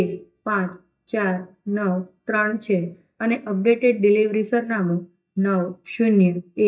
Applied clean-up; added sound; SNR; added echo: neural mask model DeepFilterNet 3.